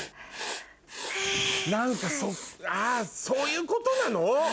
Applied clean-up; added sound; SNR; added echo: none; Writing; 12 dB; none.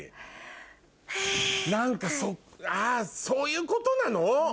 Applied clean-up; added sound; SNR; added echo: none; none; none; none.